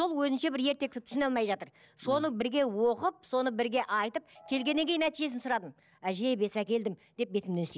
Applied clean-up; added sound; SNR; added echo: none; Piano; 19 dB; none.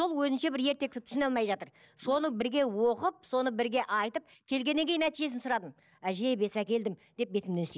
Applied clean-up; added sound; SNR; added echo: neural mask model Resemble Enhance denoiser.